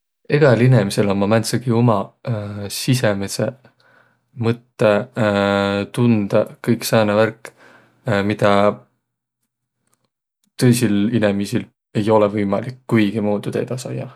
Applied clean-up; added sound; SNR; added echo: none; none; none; none.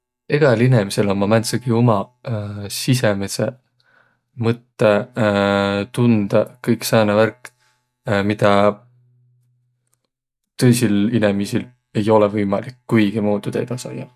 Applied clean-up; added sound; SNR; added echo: neural mask model DeepFilterNet 3.